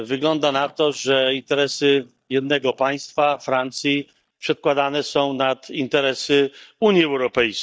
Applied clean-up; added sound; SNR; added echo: neural mask model DeepFilterNet 3.